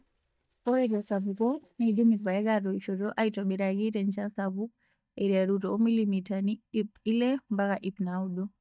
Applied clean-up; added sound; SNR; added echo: neural mask model DeepFilterNet 3.